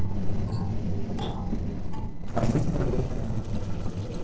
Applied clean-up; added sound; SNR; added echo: neural separator model SepFormer DNS4.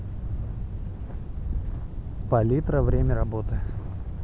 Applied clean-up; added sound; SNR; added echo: none; none; none; none.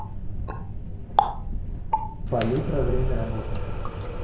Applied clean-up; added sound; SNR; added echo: none; Water tap, faucet; 4 dB; reverberation time 0.9 s.